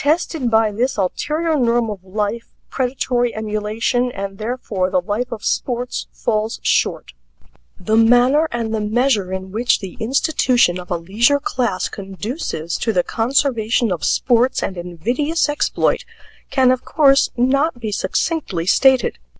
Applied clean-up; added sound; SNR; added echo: none; none; none; none.